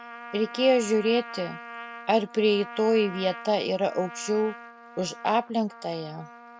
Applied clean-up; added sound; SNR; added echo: none; Trumpet; 15 dB; none.